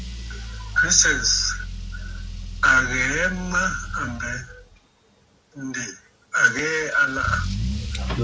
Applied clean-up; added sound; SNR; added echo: none; Engine starting / Accelerating, revving, vroom / Car; 8 dB; none.